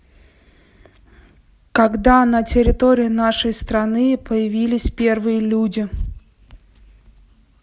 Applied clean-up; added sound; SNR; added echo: none; none; none; none.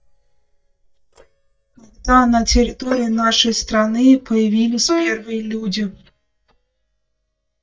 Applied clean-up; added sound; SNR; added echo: neural mask model DeepFilterNet 3.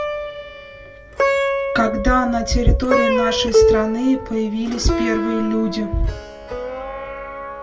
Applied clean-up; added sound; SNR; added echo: none; Plucked string instrument; 1 dB; reverberation time 0.1 s.